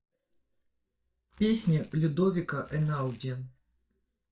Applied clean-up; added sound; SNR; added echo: neural mask model DeepFilterNet 3.